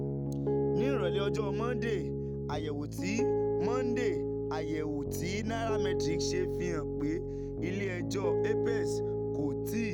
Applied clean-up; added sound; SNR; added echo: none; Piano; -5 dB; none.